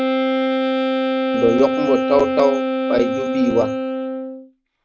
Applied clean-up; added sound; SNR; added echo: none; Wind instrument, woodwind instrument; -1 dB; none.